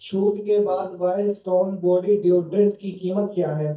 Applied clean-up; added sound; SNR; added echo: neural mask model DeepFilterNet 3.